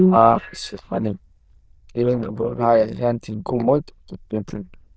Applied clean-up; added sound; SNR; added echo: neural diffusion model UNIVERSE++.